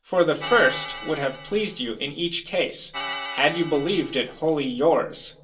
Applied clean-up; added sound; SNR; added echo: none; Organ; 12 dB; reverberation time 0.2 s.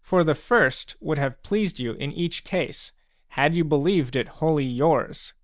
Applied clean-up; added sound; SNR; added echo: none; none; none; none.